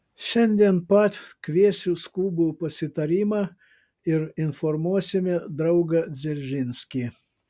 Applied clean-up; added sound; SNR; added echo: none; none; none; none.